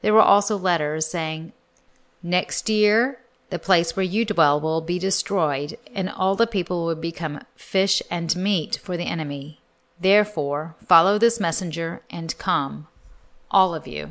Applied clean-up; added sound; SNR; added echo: none; none; none; none.